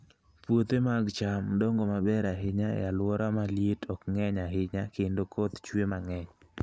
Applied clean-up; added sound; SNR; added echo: none; none; none; none.